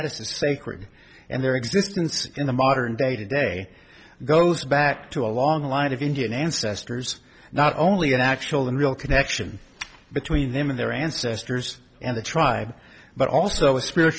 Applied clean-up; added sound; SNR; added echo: none; none; none; none.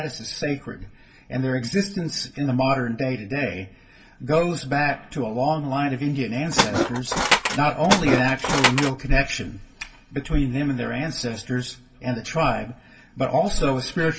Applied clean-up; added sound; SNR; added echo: none; Tools; -2 dB; reverberation time 0.2 s.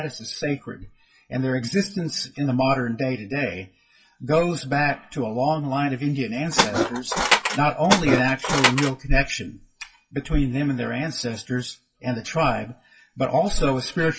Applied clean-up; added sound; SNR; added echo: classical method WPE with log-MMSE.